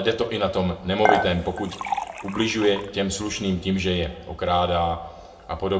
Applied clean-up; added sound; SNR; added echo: none; Dishes, pots, and pans / Chink, clink; 3 dB; reverberation time 0.6 s.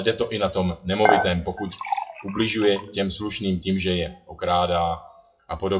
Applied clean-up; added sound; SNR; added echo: classical method WPE with log-MMSE.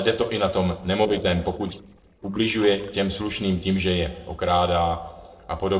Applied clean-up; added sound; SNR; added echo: neural separator model SepFormer DNS4.